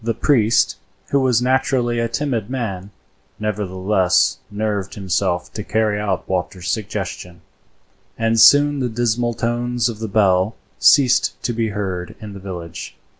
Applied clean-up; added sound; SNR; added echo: none; none; none; none.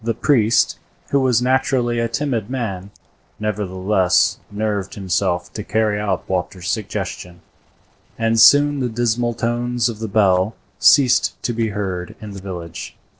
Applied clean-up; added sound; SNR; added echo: neural separator model SepFormer DNS4.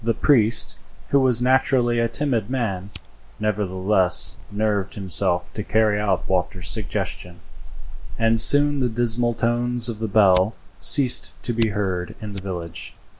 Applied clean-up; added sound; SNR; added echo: none; Fire; 6 dB; none.